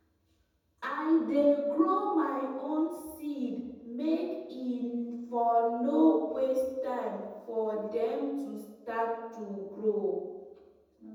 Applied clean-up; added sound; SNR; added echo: none; none; none; reverberation time 1.1 s.